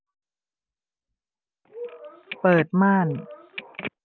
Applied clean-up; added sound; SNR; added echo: none; Telephone; 11 dB; none.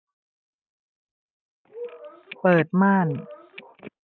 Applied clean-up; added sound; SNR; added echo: neural mask model RNNoise.